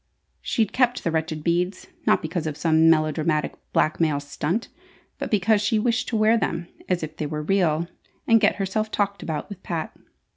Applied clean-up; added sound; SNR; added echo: none; none; none; none.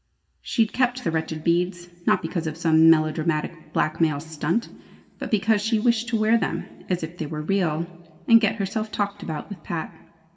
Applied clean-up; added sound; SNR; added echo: none; none; none; reverberation time 1.3 s.